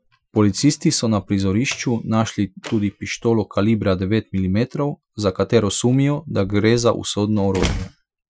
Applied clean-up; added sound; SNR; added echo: classical method Wiener filter.